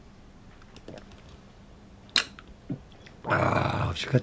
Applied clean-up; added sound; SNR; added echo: none; none; none; none.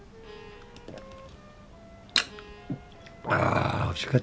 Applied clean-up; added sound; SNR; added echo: none; Wind instrument, woodwind instrument + Bowed string instrument; 20 dB; none.